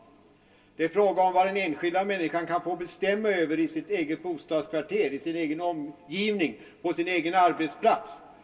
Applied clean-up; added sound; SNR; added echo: none; none; none; reverberation time 0.2 s.